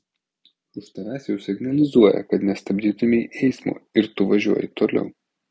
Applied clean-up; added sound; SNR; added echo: none; none; none; none.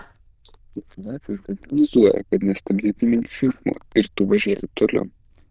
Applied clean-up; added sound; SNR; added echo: neural diffusion model UNIVERSE++.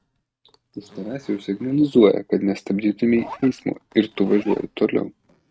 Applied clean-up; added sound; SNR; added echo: neural mask model RNNoise.